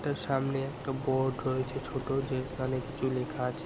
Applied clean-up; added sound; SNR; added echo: none; Engine; 8 dB; none.